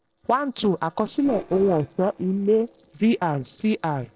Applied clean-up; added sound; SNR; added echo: neural separator model SepFormer DNS4.